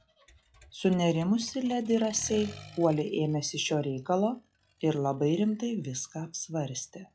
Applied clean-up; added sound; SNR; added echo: classical method log-MMSE.